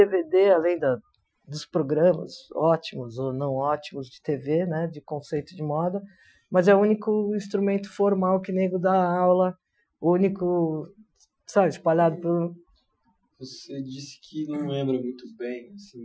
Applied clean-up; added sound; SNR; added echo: classical method Wiener filter.